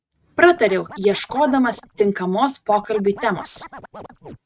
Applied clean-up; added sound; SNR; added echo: neural mask model RNNoise.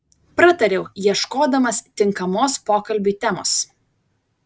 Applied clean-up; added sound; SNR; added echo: none; none; none; none.